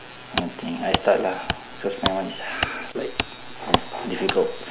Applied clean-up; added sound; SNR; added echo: none; Wood; 3 dB; none.